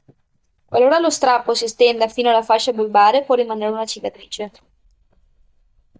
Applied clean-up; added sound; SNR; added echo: neural mask model DeepFilterNet 3.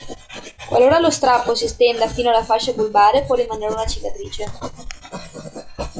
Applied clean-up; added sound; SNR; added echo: classical method log-MMSE.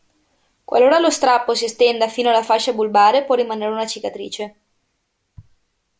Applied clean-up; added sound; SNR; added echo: none; none; none; none.